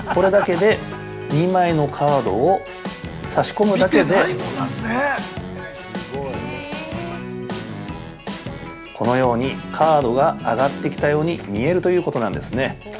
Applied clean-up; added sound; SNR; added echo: none; none; none; none.